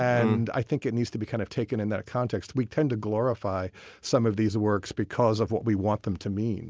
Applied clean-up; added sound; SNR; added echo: none; none; none; none.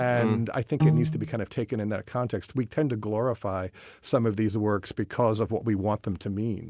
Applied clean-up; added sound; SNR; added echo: none; Piano; -2 dB; none.